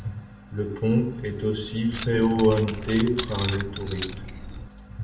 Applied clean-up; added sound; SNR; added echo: none; Keys jangling; 9 dB; reverberation time 0.7 s.